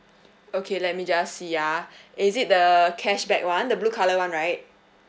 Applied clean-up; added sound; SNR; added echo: none; none; none; none.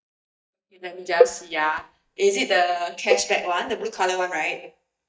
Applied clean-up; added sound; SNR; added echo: neural mask model DeepFilterNet 3.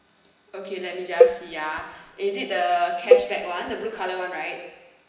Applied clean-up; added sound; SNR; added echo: none; Cowbell; -5 dB; reverberation time 1.0 s.